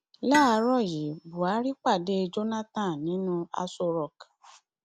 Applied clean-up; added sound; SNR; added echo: none; Tools; 13 dB; none.